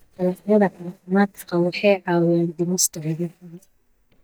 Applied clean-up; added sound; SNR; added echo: neural mask model DeepFilterNet 3.